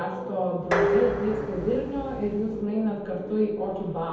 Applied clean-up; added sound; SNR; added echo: none; Dishes, pots, and pans; 3 dB; reverberation time 0.7 s.